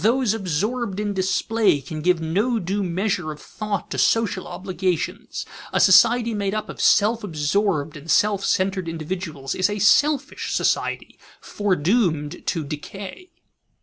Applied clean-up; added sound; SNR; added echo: none; none; none; none.